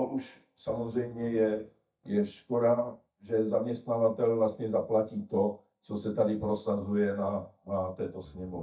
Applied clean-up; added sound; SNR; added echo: neural mask model DeepFilterNet 3.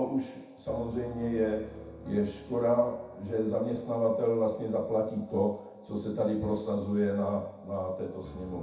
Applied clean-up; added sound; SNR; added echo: none; Piano; 20 dB; reverberation time 0.7 s.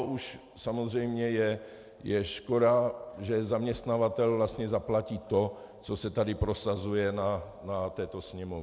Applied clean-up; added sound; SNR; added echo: none; none; none; none.